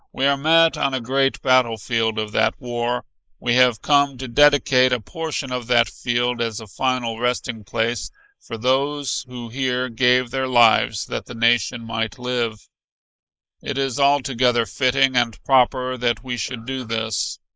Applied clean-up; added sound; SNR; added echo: neural mask model Resemble Enhance denoiser.